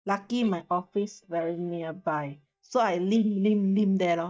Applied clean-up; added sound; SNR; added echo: neural mask model DeepFilterNet 3.